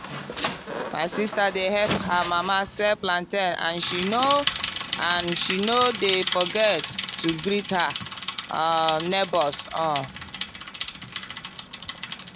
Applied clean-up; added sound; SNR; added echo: none; Bicycle; 6 dB; none.